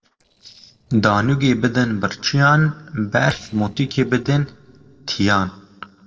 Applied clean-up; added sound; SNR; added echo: neural separator model SepFormer DNS4.